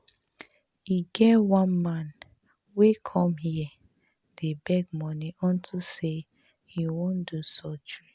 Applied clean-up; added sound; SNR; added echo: none; none; none; none.